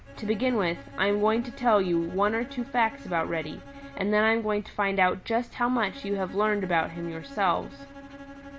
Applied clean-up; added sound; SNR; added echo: none; Bowed string instrument; 18 dB; none.